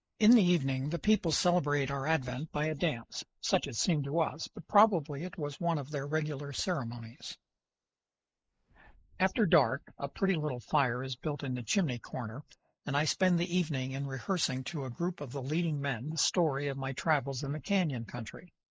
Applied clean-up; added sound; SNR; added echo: neural mask model Resemble Enhance denoiser.